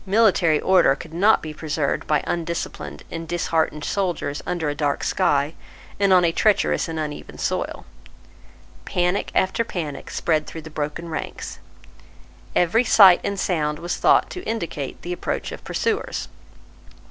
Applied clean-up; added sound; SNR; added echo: none; none; none; none.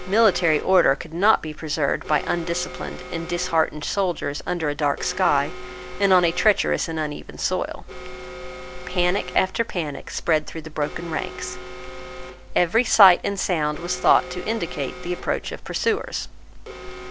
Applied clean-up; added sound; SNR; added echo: none; Alarm; 16 dB; none.